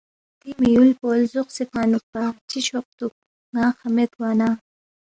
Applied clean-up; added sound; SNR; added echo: none; none; none; none.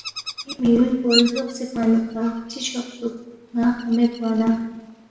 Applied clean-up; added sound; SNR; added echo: none; Bird vocalization, bird call, bird song; 11 dB; reverberation time 1.0 s.